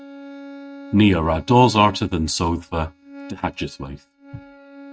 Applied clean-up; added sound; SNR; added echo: neural mask model RNNoise.